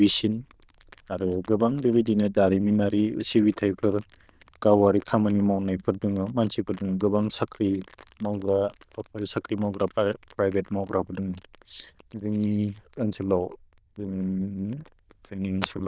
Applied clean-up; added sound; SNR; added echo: neural diffusion model UNIVERSE++.